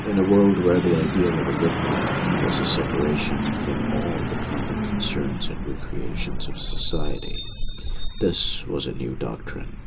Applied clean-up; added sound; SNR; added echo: none; Truck; 0 dB; reverberation time 0.2 s.